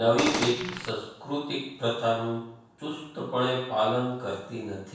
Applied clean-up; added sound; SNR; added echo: none; Gunshot, gunfire; 2 dB; reverberation time 0.7 s.